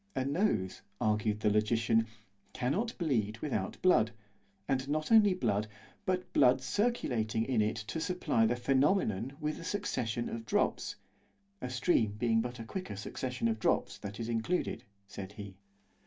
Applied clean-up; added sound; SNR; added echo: none; none; none; none.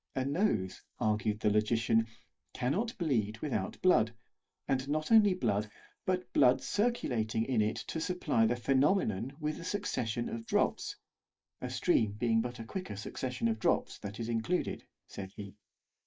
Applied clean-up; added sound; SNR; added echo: neural mask model Resemble Enhance denoiser.